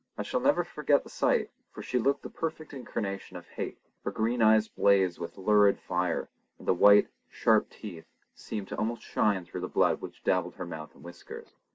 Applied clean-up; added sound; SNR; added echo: none; none; none; none.